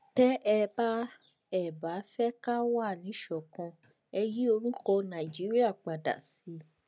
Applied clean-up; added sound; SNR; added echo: none; none; none; none.